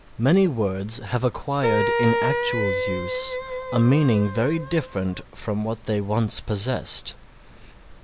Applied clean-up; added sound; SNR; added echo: none; Wind instrument, woodwind instrument; 3 dB; none.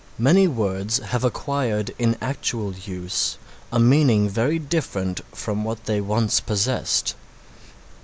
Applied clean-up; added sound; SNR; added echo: none; none; none; none.